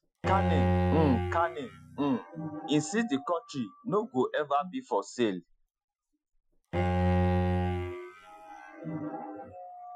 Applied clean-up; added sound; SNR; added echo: classical method Wiener filter.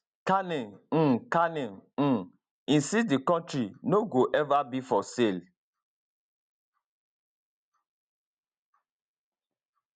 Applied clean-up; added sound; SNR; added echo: none; none; none; none.